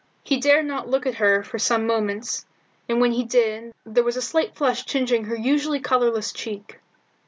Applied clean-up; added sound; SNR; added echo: none; none; none; none.